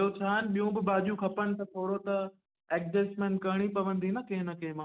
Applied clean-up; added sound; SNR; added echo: none; none; none; none.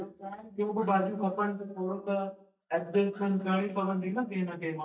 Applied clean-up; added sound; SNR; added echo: neural mask model DeepFilterNet 3.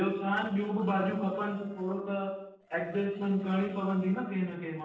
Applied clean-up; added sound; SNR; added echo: neural separator model SepFormer DNS4.